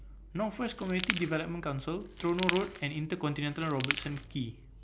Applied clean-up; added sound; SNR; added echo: none; Crackle; 4 dB; none.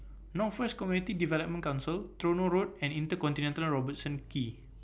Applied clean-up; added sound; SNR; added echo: none; none; none; none.